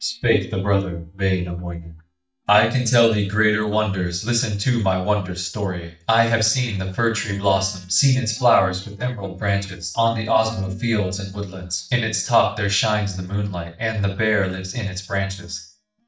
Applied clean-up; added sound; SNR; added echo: neural mask model DeepFilterNet 3.